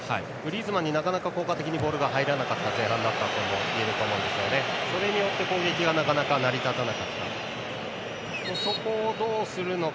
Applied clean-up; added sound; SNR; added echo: none; none; none; none.